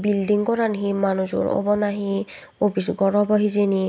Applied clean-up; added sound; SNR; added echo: none; none; none; none.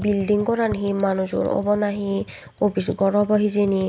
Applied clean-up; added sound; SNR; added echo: none; Computer keyboard; 18 dB; none.